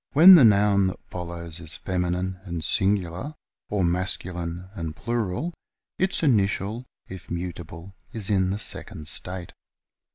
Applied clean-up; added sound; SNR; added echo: none; none; none; none.